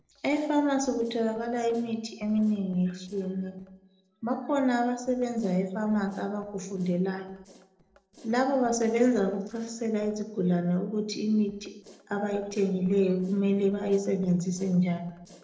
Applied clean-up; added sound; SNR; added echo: neural separator model SepFormer DNS4.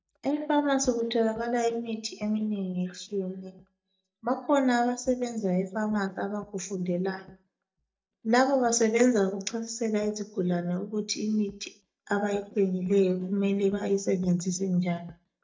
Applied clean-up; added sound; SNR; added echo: neural mask model DeepFilterNet 3.